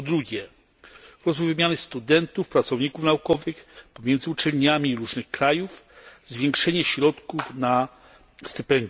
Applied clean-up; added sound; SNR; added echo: none; Water / Splash, splatter; 16 dB; none.